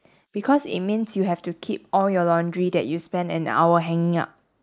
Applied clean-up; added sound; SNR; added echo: neural mask model Resemble Enhance denoiser.